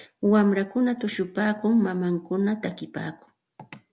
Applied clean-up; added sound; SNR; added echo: none; none; none; none.